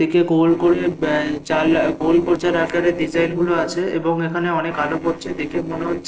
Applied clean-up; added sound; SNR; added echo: neural separator model SepFormer DNS4.